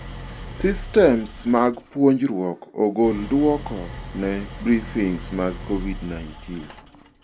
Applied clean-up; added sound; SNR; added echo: none; Idling; 14 dB; none.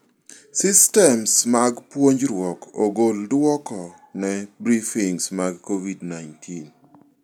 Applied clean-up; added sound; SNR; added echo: none; none; none; none.